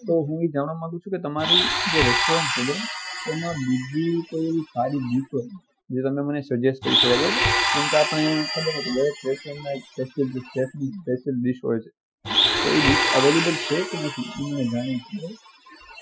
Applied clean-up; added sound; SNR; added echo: classical method Wiener filter.